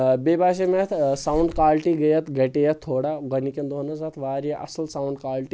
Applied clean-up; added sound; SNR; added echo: none; Fireworks; 13 dB; none.